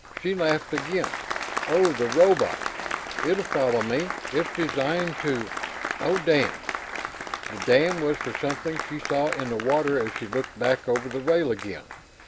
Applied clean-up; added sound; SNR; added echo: none; Applause; 7 dB; none.